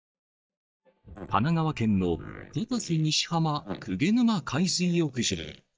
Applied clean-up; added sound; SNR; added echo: neural mask model DeepFilterNet 3.